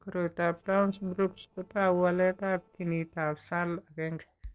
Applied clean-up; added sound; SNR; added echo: neural separator model SepFormer DNS4.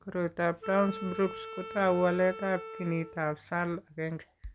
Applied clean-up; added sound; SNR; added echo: none; Wind instrument, woodwind instrument; 12 dB; none.